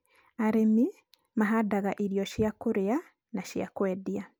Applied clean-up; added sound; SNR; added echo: none; none; none; none.